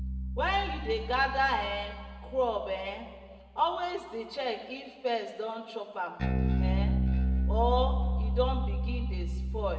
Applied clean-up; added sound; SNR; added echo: none; Bass guitar; -1 dB; reverberation time 1.5 s.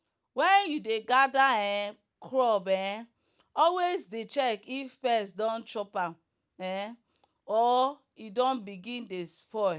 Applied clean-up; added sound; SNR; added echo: none; none; none; none.